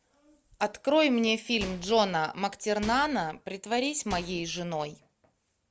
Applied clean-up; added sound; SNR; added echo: none; Microwave oven; 14 dB; none.